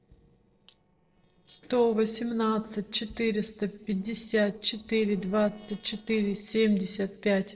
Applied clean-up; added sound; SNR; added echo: neural separator model SepFormer DNS4.